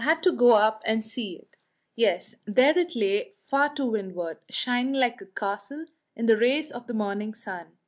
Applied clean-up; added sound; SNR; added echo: none; none; none; none.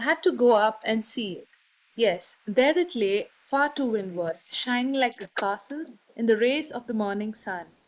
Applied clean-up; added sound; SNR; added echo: neural mask model Resemble Enhance denoiser.